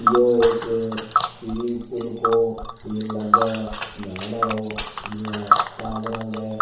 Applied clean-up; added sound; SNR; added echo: none; Tick; 1 dB; reverberation time 2.8 s.